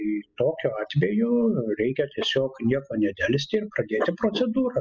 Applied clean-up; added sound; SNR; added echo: classical method spectral subtraction.